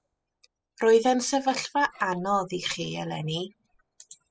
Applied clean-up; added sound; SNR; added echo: classical method spectral subtraction.